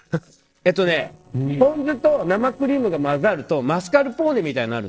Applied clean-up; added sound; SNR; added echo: neural separator model SepFormer DNS4.